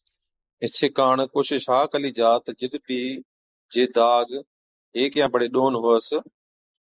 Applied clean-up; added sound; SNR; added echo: neural mask model Resemble Enhance denoiser.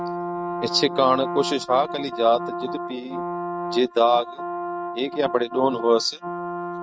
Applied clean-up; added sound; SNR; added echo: neural mask model RNNoise.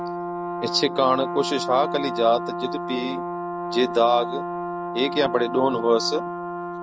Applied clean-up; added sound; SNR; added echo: none; Brass instrument; 5 dB; none.